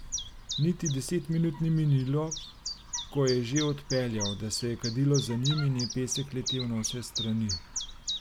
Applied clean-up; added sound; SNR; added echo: none; Chirp, tweet; 8 dB; none.